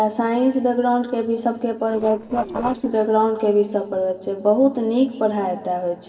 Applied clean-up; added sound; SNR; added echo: neural separator model SepFormer DNS4.